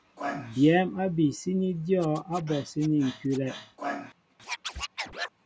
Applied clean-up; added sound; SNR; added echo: none; Scratching (performance technique); 12 dB; none.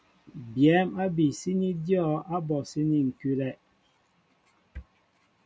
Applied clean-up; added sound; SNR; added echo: none; none; none; none.